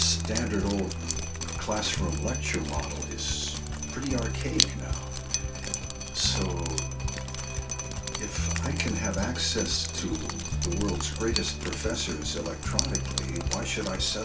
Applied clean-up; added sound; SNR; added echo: none; Drip; 5 dB; none.